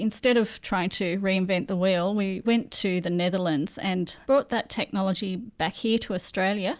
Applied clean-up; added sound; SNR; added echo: none; none; none; none.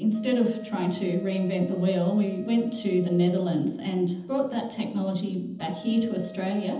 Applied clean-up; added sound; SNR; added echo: none; Wind instrument, woodwind instrument; 20 dB; reverberation time 0.8 s.